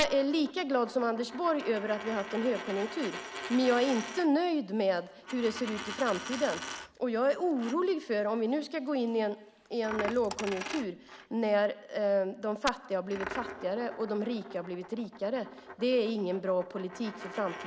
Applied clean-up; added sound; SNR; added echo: none; Coin (dropping); 13 dB; none.